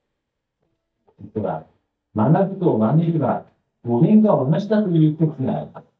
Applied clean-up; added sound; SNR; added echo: neural mask model DeepFilterNet 3.